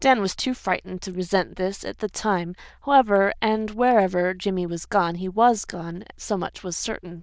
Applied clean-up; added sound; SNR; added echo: neural diffusion model UNIVERSE++.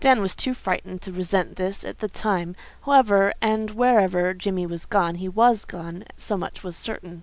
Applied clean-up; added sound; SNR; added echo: none; none; none; none.